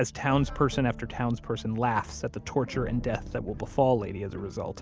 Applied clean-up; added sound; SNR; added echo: none; none; none; none.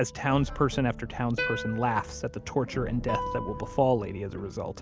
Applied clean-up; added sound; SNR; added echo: none; Guitar + Plucked string instrument; 10 dB; none.